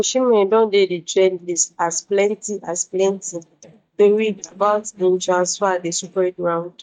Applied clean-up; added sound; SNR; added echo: neural mask model DeepFilterNet 3.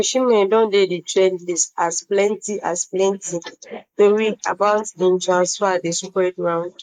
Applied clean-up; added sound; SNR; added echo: neural mask model Resemble Enhance denoiser.